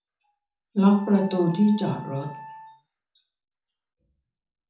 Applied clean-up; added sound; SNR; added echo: none; Wind instrument, woodwind instrument; 18 dB; reverberation time 0.5 s.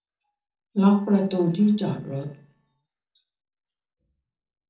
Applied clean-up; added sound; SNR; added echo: neural separator model SepFormer DNS4.